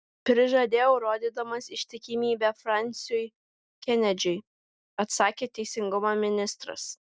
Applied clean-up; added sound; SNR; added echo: none; none; none; none.